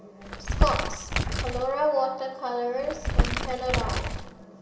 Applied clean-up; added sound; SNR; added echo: none; Crumpling, crinkling; -2 dB; reverberation time 2.4 s.